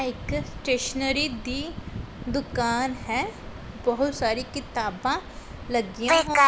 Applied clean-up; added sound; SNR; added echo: none; none; none; none.